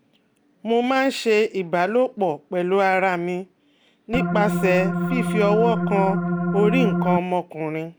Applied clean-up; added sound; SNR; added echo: none; Organ; 0 dB; none.